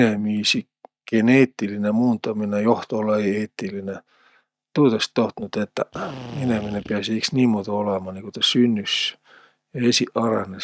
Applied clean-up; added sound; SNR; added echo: neural mask model DeepFilterNet 3.